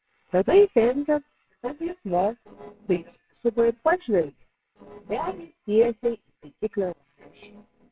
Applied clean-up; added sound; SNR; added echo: neural separator model SepFormer WHAMR!.